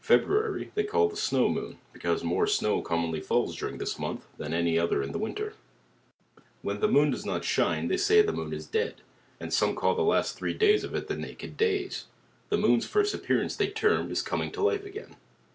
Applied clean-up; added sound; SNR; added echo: none; none; none; none.